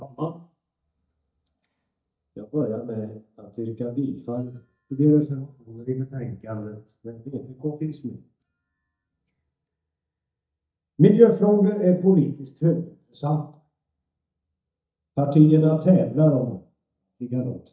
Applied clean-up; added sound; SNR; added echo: neural mask model DeepFilterNet 3.